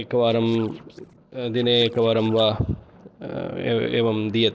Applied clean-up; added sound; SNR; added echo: neural separator model SepFormer DNS4.